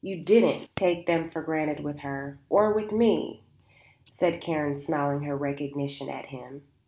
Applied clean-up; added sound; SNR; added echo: none; none; none; none.